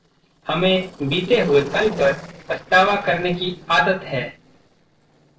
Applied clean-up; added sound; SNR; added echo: neural separator model SepFormer DNS4.